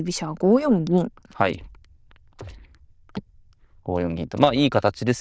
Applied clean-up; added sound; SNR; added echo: neural diffusion model UNIVERSE++.